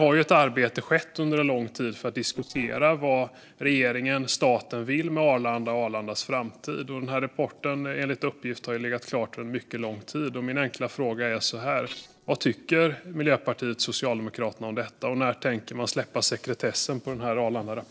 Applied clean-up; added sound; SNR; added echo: neural separator model SepFormer DNS4.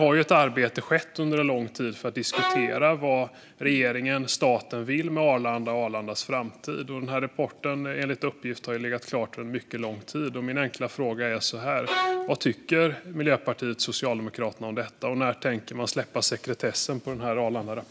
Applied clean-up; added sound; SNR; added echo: none; Bowed string instrument; 1 dB; none.